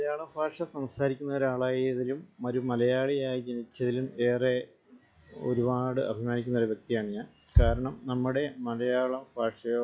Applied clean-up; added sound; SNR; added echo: classical method log-MMSE.